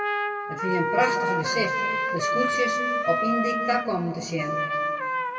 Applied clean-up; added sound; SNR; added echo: none; Trumpet; -2 dB; reverberation time 2.2 s.